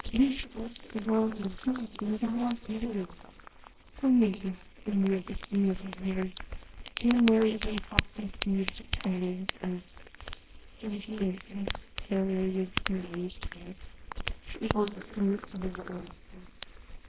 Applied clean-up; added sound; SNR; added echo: neural separator model SepFormer WHAMR!.